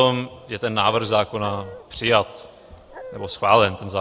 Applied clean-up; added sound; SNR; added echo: none; Dog; 16 dB; none.